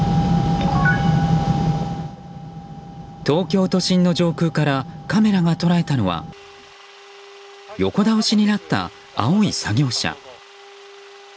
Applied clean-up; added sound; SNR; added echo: none; none; none; none.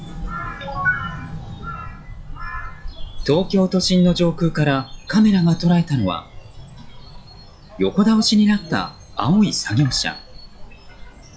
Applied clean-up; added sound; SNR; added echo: classical method log-MMSE.